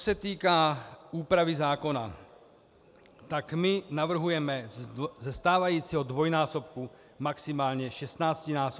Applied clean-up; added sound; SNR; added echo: none; none; none; none.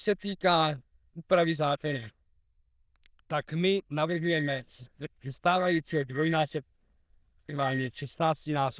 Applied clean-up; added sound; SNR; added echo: neural diffusion model UNIVERSE++.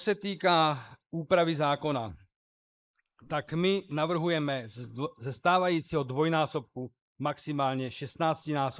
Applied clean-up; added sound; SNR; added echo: neural mask model Resemble Enhance denoiser.